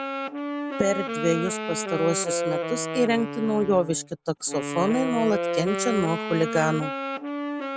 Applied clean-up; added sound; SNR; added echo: none; Wind instrument, woodwind instrument; 4 dB; none.